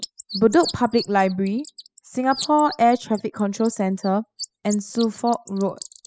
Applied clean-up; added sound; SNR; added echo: classical method spectral subtraction.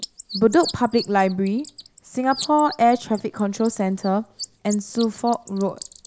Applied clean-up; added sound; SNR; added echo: none; Bird; 16 dB; none.